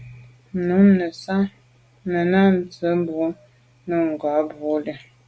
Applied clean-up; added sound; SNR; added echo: none; none; none; none.